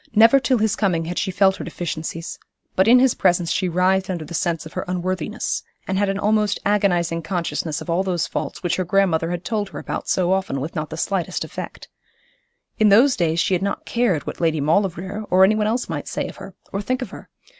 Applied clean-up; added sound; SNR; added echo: none; none; none; none.